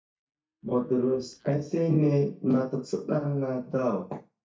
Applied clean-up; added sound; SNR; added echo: neural mask model DeepFilterNet 3.